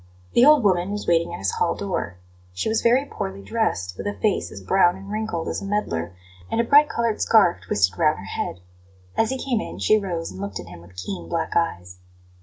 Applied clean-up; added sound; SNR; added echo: none; none; none; none.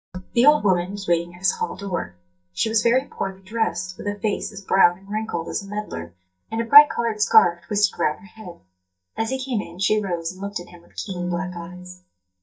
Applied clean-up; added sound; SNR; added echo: neural mask model DeepFilterNet 3.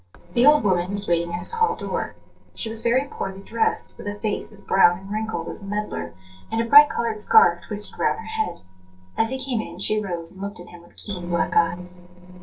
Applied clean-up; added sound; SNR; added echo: neural separator model SepFormer DNS4.